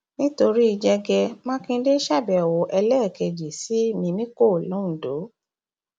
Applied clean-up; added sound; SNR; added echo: none; none; none; none.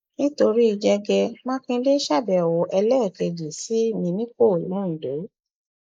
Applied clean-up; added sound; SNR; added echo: neural mask model Resemble Enhance denoiser.